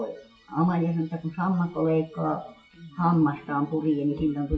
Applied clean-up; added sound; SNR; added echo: classical method WPE with log-MMSE.